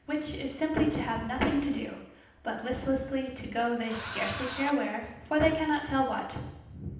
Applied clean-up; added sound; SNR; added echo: none; Engine / Drill; 10 dB; reverberation time 0.9 s.